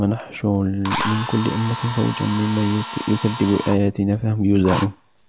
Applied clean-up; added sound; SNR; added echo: none; Drill; 9 dB; none.